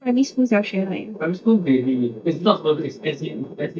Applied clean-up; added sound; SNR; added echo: neural mask model DeepFilterNet 3.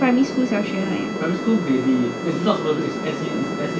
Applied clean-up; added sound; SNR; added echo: none; Bowed string instrument; 15 dB; none.